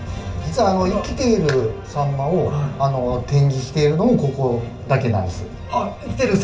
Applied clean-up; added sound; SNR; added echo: none; none; none; reverberation time 0.3 s.